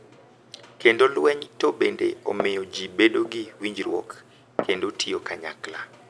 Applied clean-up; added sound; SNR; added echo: none; Glass; 14 dB; none.